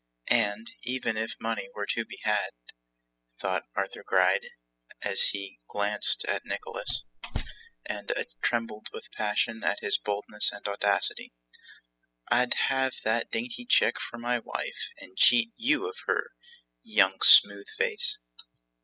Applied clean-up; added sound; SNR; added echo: classical method spectral subtraction.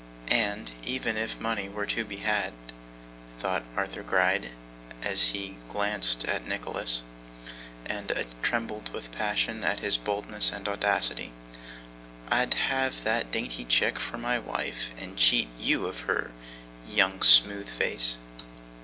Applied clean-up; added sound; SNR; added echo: none; none; none; none.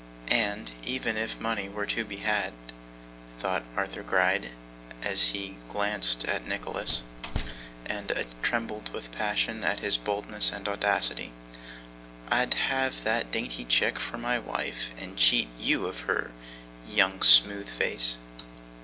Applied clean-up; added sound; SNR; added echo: none; Slam; 9 dB; none.